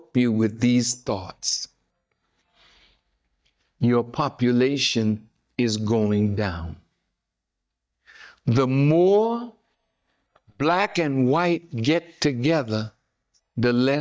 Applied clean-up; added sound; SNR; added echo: neural mask model DeepFilterNet 3.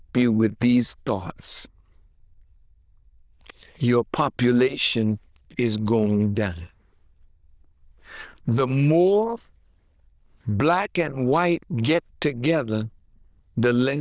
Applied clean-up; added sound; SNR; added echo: neural diffusion model UNIVERSE++.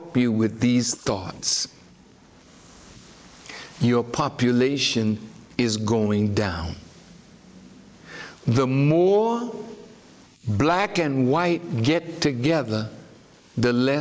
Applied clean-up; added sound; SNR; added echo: neural mask model Resemble Enhance denoiser.